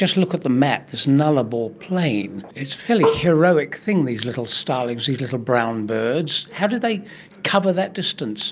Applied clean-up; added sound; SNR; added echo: none; Marimba, xylophone; 4 dB; none.